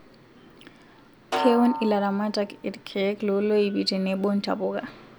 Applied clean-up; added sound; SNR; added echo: none; Snare drum; 8 dB; none.